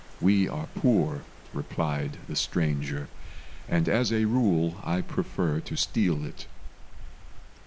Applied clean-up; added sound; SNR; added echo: none; Wind; 11 dB; none.